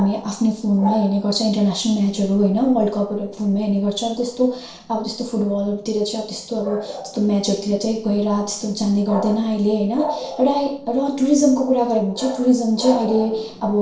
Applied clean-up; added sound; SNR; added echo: neural separator model SepFormer DNS4.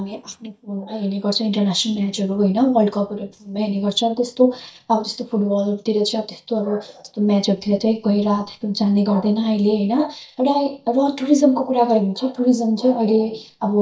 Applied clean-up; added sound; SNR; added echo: neural mask model DeepFilterNet 3.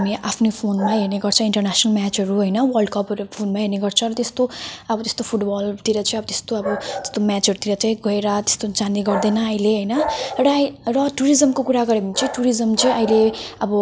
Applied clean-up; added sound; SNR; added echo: none; none; none; none.